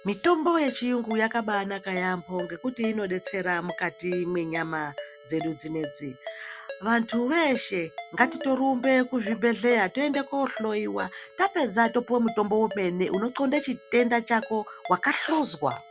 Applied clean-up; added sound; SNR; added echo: none; Plucked string instrument + Ringtone; 15 dB; none.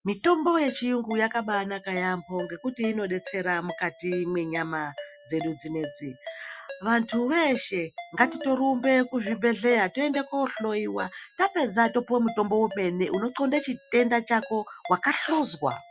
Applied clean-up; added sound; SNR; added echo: classical method Wiener filter.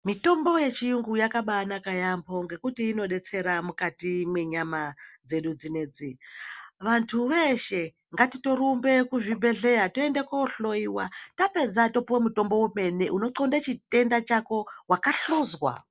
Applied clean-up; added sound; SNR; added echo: none; none; none; none.